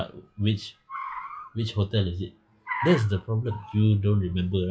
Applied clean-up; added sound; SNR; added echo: classical method log-MMSE.